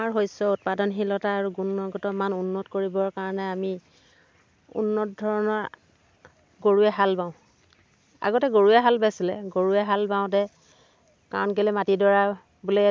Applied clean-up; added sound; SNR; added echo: none; none; none; none.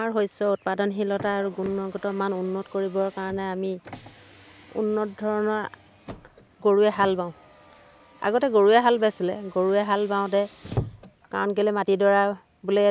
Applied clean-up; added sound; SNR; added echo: none; Car; 18 dB; none.